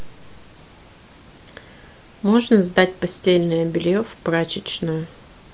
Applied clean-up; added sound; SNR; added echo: none; none; none; none.